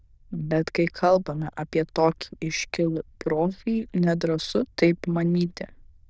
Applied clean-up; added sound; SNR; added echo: neural diffusion model UNIVERSE++.